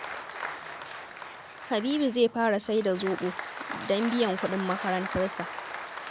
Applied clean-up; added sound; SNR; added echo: none; Applause; 9 dB; none.